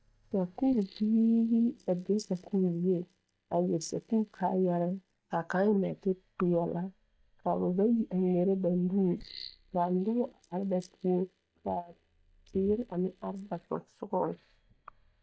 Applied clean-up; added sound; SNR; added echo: neural mask model DeepFilterNet 3.